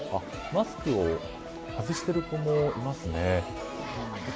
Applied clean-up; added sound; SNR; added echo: none; none; none; none.